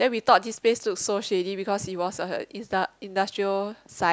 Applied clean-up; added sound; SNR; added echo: none; none; none; none.